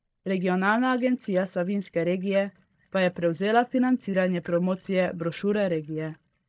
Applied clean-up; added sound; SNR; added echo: neural mask model DeepFilterNet 3.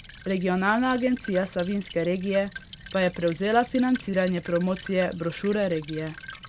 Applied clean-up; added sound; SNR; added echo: none; Stream / Trickle, dribble; 18 dB; none.